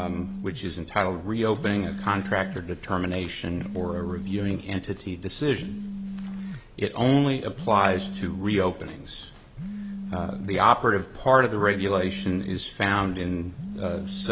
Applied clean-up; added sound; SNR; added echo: none; Telephone; 10 dB; none.